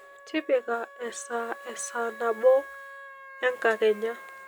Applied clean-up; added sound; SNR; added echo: none; Wind instrument, woodwind instrument; 17 dB; none.